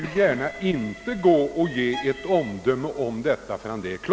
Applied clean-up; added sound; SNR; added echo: none; Train + Bowed string instrument; 18 dB; none.